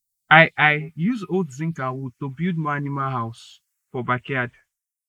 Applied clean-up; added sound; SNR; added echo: neural mask model Resemble Enhance denoiser.